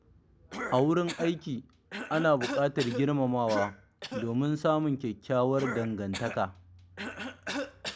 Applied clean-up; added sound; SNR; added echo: none; Cough; 10 dB; none.